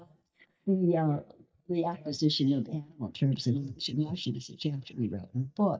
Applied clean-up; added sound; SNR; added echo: neural mask model DeepFilterNet 3.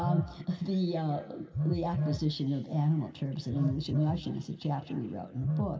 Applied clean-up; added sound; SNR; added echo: none; Telephone; 4 dB; reverberation time 2.0 s.